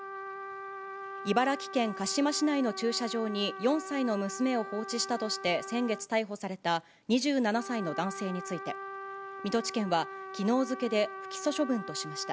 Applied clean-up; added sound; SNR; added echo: none; Trumpet; 11 dB; none.